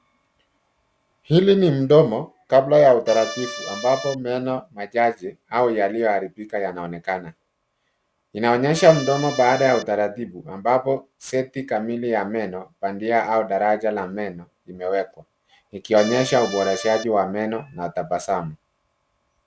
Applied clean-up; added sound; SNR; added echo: none; Accordion; 10 dB; none.